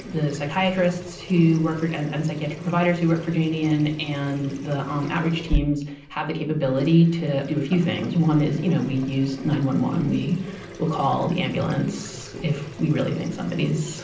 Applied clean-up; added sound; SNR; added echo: none; Sink (filling or washing) / Water tap, faucet; 13 dB; reverberation time 0.6 s.